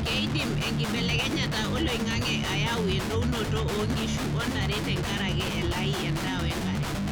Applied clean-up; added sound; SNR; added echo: none; Guitar; -4 dB; none.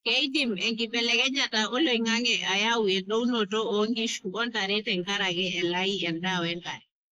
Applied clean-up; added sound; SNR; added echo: neural mask model Resemble Enhance denoiser.